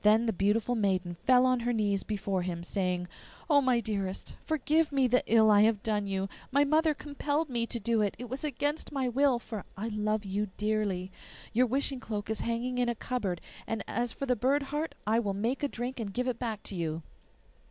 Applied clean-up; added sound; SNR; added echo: none; none; none; none.